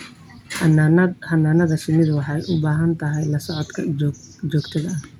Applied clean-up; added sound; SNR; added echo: none; none; none; none.